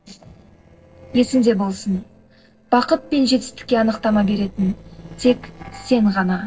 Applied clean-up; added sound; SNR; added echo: neural separator model SepFormer DNS4.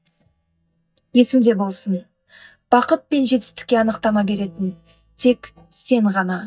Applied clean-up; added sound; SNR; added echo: neural mask model DeepFilterNet 3.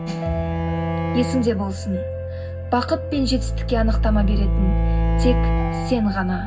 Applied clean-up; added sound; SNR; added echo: none; Bowed string instrument; 8 dB; reverberation time 0.4 s.